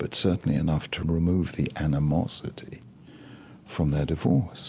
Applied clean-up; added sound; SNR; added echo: none; none; none; none.